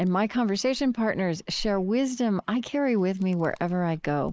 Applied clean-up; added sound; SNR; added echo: neural mask model Resemble Enhance denoiser.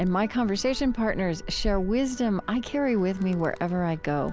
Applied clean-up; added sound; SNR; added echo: none; Animal; 11 dB; none.